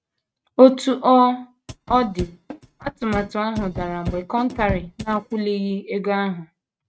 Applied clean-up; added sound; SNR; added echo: neural mask model RNNoise.